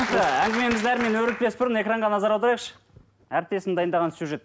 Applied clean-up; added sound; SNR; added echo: none; none; none; none.